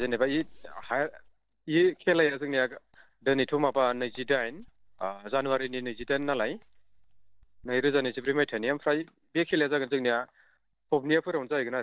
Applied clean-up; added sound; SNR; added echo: neural mask model DeepFilterNet 3.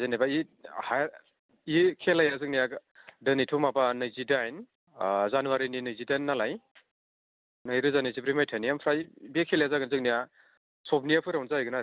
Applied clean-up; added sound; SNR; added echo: none; none; none; none.